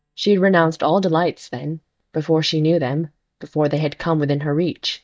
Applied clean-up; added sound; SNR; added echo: neural mask model DeepFilterNet 3.